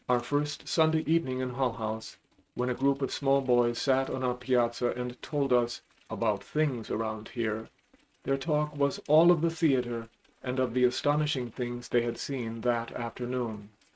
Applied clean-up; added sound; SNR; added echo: neural mask model RNNoise.